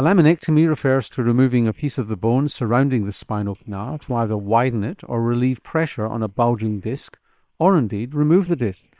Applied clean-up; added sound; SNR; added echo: neural separator model SepFormer WHAM!.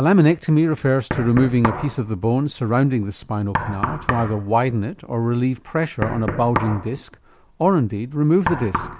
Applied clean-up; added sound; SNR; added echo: none; Knock; 10 dB; none.